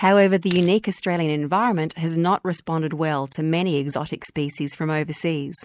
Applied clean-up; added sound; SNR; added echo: neural mask model RNNoise.